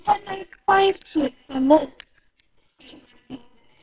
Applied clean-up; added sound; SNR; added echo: neural separator model SepFormer WHAMR!.